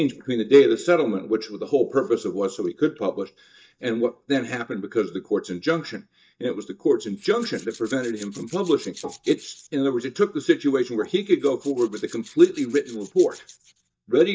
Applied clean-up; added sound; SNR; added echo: neural mask model DeepFilterNet 3.